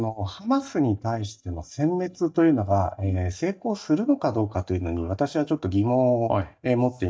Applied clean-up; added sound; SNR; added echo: neural mask model DeepFilterNet 3.